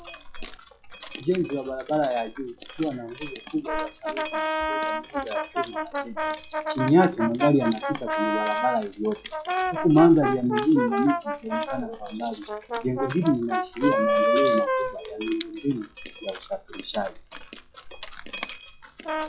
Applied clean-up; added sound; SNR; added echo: classical method log-MMSE.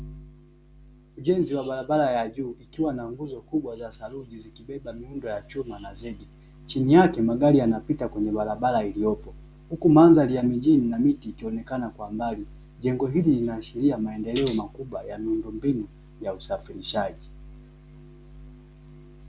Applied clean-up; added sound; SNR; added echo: none; none; none; none.